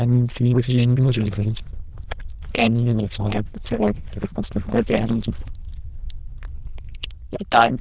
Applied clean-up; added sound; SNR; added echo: neural diffusion model UNIVERSE++.